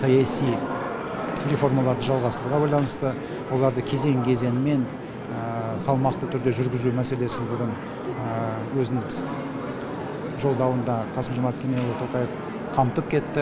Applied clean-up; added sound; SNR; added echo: none; none; none; none.